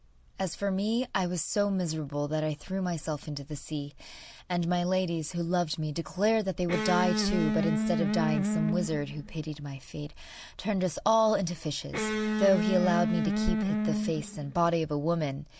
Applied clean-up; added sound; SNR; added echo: none; Electric guitar; -1 dB; none.